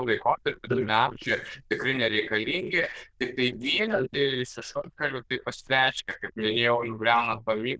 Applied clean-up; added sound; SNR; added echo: neural diffusion model UNIVERSE++.